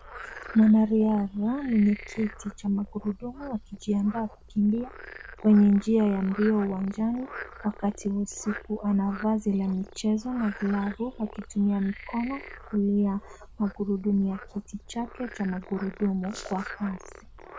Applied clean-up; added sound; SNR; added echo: none; Frog; 17 dB; none.